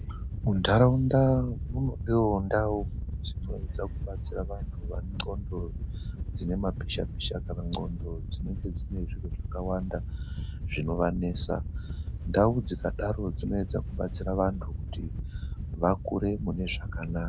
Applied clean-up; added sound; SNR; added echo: none; Wind / Boat, Water vehicle; 4 dB; none.